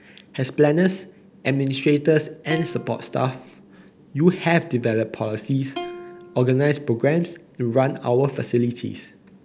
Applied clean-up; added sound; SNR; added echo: none; Plucked string instrument; 18 dB; none.